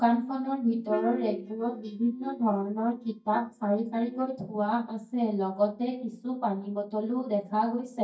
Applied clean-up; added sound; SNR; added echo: neural mask model DeepFilterNet 3.